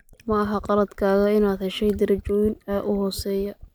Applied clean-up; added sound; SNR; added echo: none; Fill (with liquid); 18 dB; none.